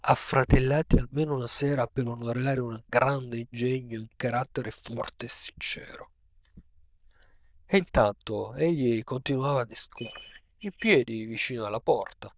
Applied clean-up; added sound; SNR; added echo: neural diffusion model UNIVERSE++.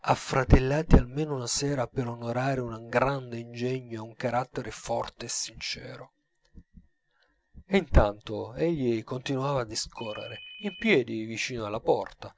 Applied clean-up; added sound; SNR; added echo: none; Ringtone; 17 dB; none.